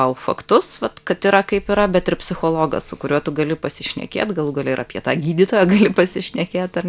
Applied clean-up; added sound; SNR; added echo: none; none; none; none.